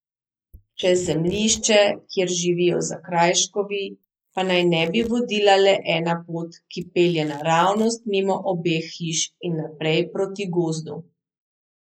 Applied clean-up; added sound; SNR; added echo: neural mask model Resemble Enhance denoiser.